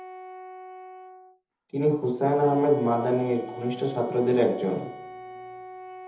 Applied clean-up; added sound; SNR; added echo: none; Wind instrument, woodwind instrument; 15 dB; reverberation time 0.7 s.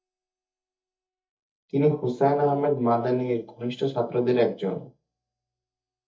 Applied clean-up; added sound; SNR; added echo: neural mask model DeepFilterNet 3.